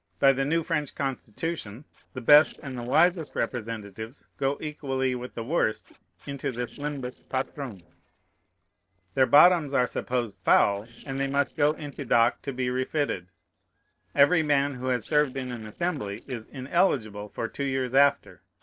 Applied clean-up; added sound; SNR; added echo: neural separator model SepFormer DNS4.